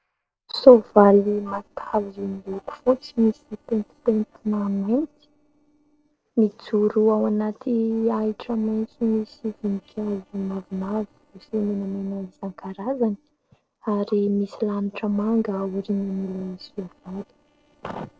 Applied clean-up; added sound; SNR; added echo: neural separator model SepFormer DNS4.